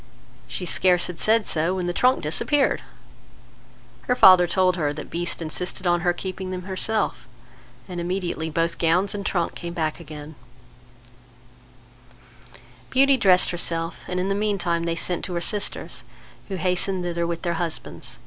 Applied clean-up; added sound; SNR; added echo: none; none; none; none.